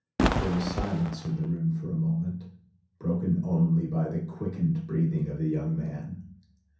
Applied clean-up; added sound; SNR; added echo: none; Fireworks; 1 dB; reverberation time 0.6 s.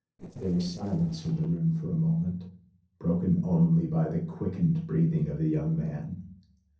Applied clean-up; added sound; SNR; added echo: neural separator model SepFormer DNS4.